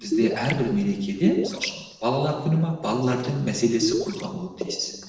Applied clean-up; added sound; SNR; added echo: neural separator model SepFormer DNS4.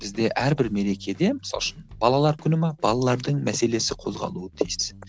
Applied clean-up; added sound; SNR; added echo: none; none; none; none.